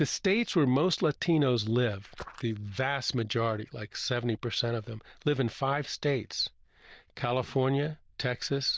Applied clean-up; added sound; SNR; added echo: neural diffusion model UNIVERSE++.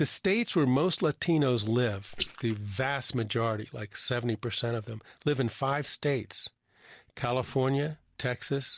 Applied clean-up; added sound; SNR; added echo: neural mask model Resemble Enhance denoiser.